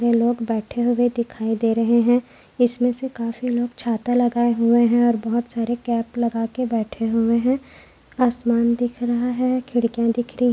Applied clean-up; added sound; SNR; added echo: none; none; none; none.